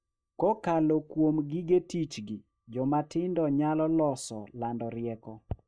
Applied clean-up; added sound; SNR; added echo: neural mask model DeepFilterNet 3.